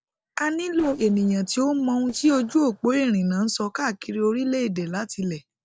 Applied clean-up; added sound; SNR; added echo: neural separator model SepFormer DNS4.